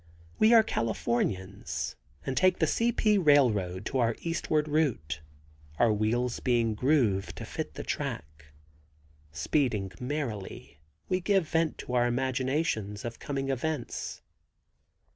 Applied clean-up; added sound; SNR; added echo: none; none; none; none.